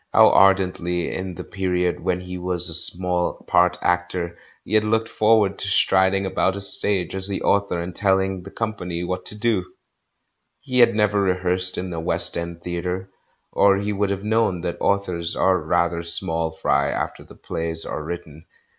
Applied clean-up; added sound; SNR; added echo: none; none; none; none.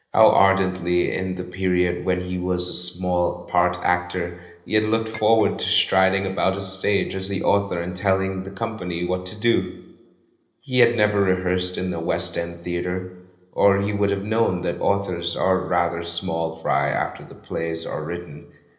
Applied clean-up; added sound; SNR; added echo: neural separator model SepFormer DNS4.